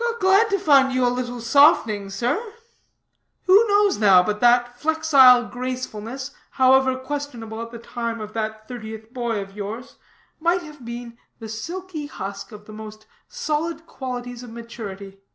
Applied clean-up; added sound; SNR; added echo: none; none; none; none.